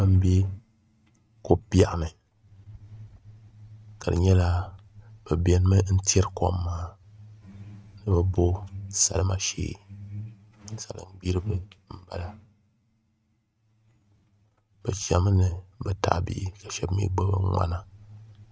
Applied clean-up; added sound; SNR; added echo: neural mask model RNNoise.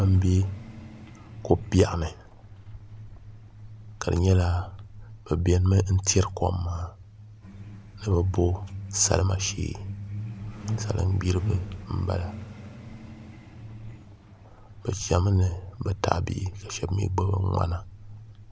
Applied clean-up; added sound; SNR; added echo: none; Truck; 12 dB; none.